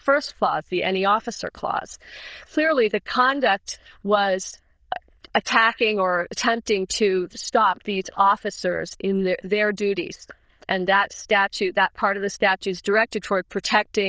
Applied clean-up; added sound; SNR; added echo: neural diffusion model UNIVERSE++.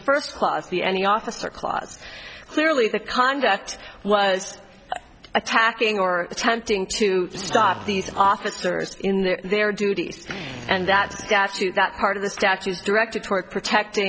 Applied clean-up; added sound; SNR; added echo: none; Drill; 16 dB; none.